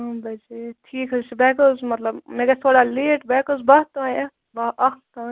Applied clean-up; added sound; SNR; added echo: none; none; none; none.